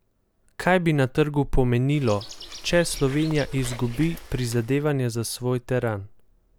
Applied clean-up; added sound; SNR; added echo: none; Bird; 13 dB; none.